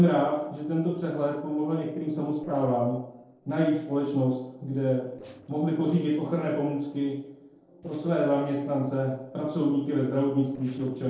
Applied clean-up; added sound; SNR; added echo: neural separator model SepFormer DNS4.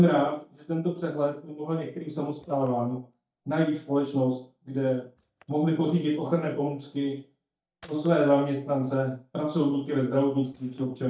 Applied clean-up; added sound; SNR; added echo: neural mask model DeepFilterNet 3.